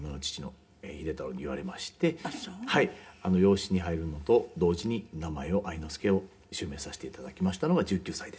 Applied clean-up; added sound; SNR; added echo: none; none; none; reverberation time 0.3 s.